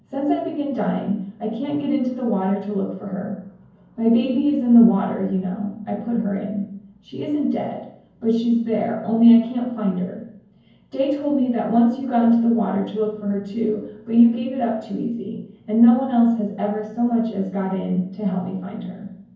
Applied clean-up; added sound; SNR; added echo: none; none; none; reverberation time 0.9 s.